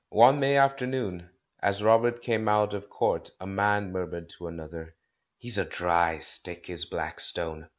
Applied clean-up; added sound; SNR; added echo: none; none; none; none.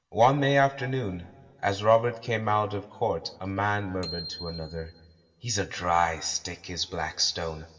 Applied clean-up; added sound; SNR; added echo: none; Bicycle bell; 17 dB; reverberation time 2.2 s.